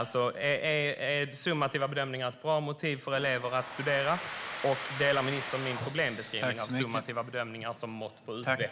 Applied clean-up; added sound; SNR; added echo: none; Domestic sounds, home sounds; 13 dB; none.